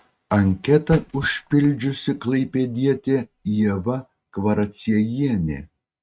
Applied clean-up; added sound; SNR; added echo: neural mask model RNNoise.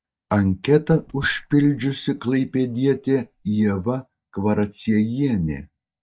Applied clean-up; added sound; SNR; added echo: neural mask model DeepFilterNet 3.